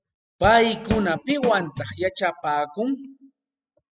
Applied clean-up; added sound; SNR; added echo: classical method spectral subtraction.